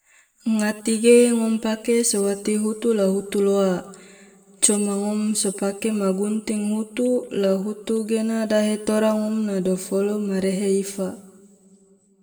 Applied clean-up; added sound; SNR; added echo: none; none; none; reverberation time 1.2 s.